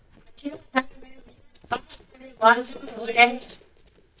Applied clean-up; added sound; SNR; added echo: neural mask model DeepFilterNet 3.